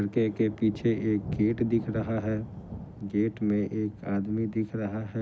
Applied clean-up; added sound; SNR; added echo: none; Thunder; 13 dB; none.